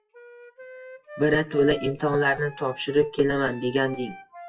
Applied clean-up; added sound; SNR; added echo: classical method WPE with log-MMSE.